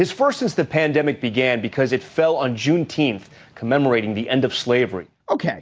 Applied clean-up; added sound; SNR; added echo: none; none; none; none.